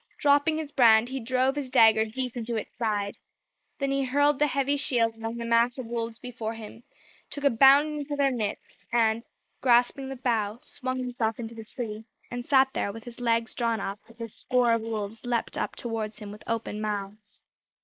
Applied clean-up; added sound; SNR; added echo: neural mask model Resemble Enhance denoiser.